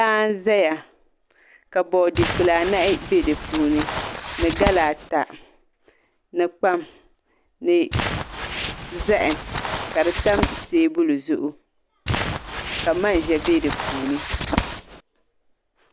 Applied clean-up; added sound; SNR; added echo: none; Crumpling, crinkling; 4 dB; none.